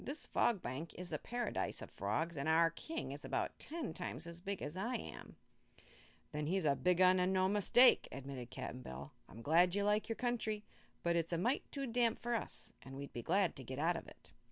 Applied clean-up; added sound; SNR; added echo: none; none; none; none.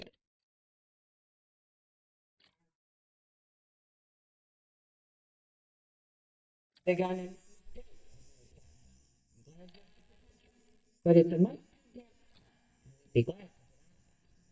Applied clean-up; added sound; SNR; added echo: neural mask model DeepFilterNet 3.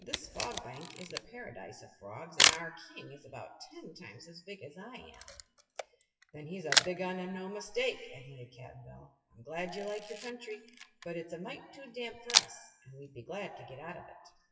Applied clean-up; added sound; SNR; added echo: classical method WPE with log-MMSE.